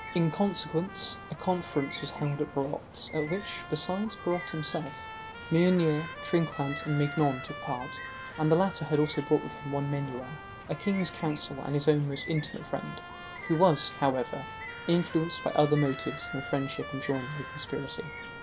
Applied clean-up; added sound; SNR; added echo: none; Trumpet + Bird; 11 dB; none.